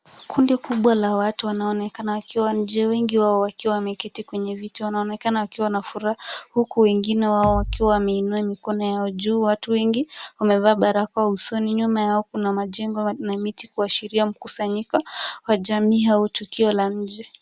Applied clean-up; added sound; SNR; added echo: none; Bass drum; 9 dB; none.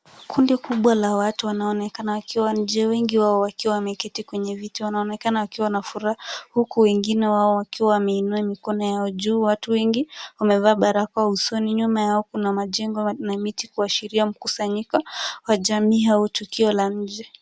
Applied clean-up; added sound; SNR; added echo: none; none; none; none.